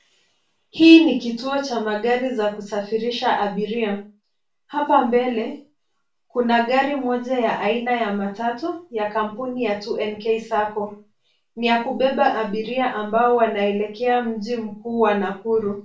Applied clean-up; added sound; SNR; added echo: none; none; none; reverberation time 0.3 s.